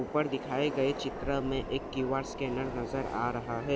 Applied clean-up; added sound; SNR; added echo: none; Subway, metro, underground; 7 dB; none.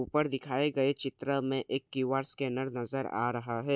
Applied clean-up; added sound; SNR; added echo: none; none; none; none.